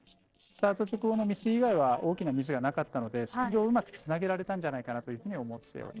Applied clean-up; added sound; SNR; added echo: neural separator model SepFormer DNS4.